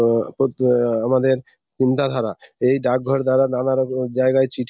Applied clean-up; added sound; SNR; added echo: none; none; none; none.